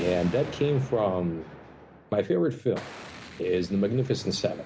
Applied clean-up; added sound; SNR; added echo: none; Explosion; 15 dB; none.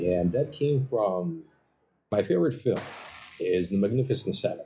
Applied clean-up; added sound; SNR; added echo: classical method log-MMSE.